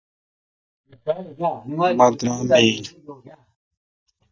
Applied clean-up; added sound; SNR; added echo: neural mask model DeepFilterNet 3.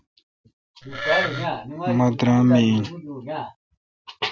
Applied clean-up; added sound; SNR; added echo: none; Wood; 4 dB; none.